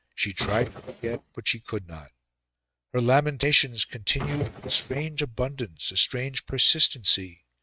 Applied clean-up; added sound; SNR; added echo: neural mask model RNNoise.